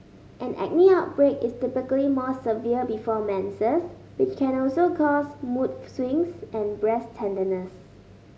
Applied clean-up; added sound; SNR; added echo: none; none; none; none.